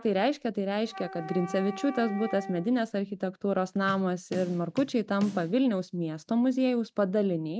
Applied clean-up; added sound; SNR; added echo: none; Bass drum / Snare drum + Wind instrument, woodwind instrument; 14 dB; none.